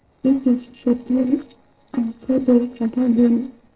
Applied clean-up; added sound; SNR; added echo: neural separator model SepFormer DNS4.